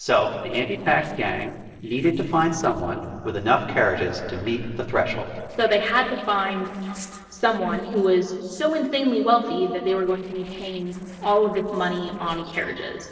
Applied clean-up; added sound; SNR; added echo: neural separator model SepFormer DNS4.